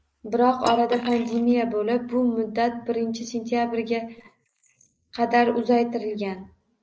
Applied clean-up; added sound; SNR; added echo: neural mask model Resemble Enhance denoiser.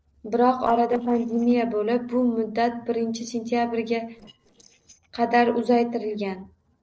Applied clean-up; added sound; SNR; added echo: neural separator model SepFormer DNS4.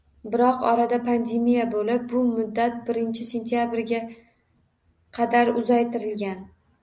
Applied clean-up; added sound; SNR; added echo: none; none; none; none.